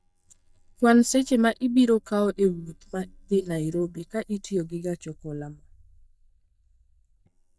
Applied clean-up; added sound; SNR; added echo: neural mask model DeepFilterNet 3.